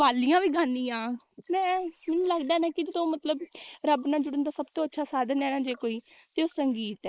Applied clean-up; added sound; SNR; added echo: neural mask model Resemble Enhance denoiser.